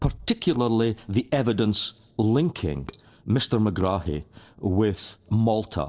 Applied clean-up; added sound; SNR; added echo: neural separator model SepFormer DNS4.